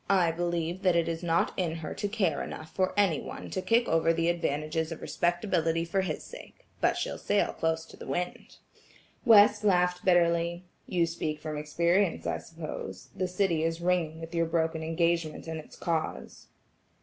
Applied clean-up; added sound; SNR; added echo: none; none; none; none.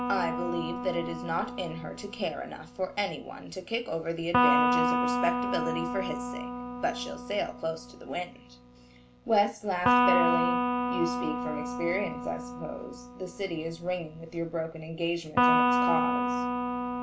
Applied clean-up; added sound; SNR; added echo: none; Electric guitar; -3 dB; reverberation time 0.2 s.